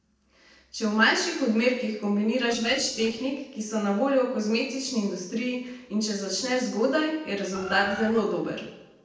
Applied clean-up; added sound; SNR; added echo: neural separator model SepFormer DNS4.